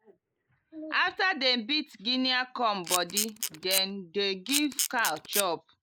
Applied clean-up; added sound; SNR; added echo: neural mask model Resemble Enhance denoiser.